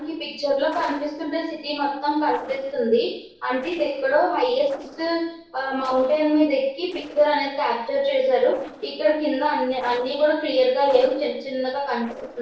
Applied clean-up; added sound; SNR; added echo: neural separator model SepFormer DNS4.